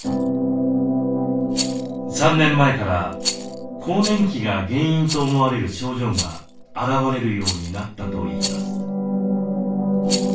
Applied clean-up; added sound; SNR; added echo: none; Rattle; 13 dB; reverberation time 0.3 s.